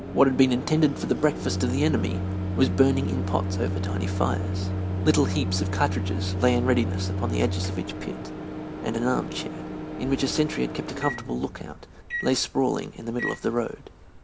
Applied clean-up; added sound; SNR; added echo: none; Microwave oven; 3 dB; none.